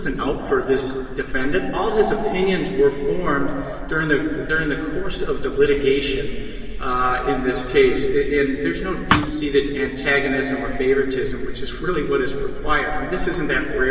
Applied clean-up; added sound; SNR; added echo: none; Thump, thud; 0 dB; reverberation time 2.8 s.